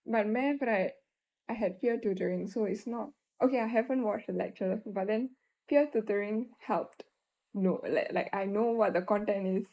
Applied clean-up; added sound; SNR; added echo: neural mask model Resemble Enhance denoiser.